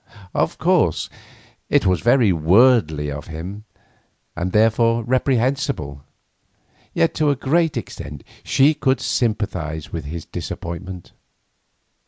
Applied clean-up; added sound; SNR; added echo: none; none; none; none.